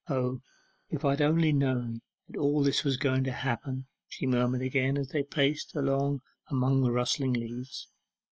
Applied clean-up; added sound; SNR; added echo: neural mask model DeepFilterNet 3.